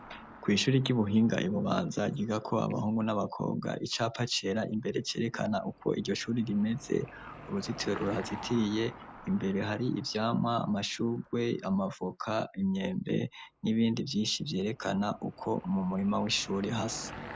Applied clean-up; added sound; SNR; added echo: none; Car passing by / Engine; 19 dB; none.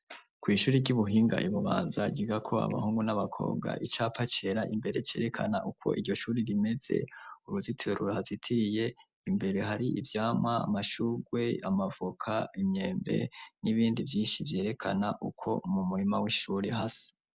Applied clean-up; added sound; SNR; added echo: none; none; none; none.